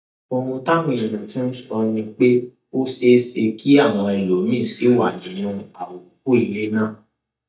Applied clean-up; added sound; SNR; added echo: neural mask model DeepFilterNet 3.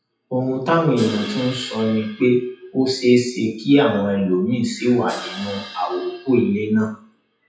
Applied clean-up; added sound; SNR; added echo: classical method WPE with log-MMSE.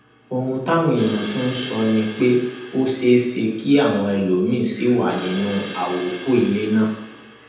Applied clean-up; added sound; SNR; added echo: none; Crash cymbal; 16 dB; reverberation time 0.8 s.